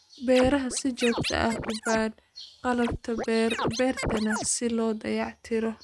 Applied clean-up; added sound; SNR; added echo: neural mask model RNNoise.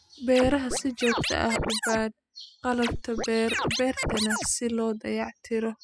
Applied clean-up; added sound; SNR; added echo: classical method spectral subtraction.